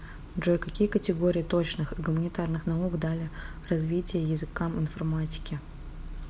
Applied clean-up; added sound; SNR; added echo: none; none; none; none.